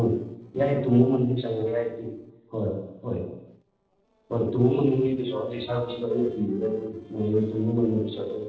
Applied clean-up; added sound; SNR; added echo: neural separator model SepFormer DNS4.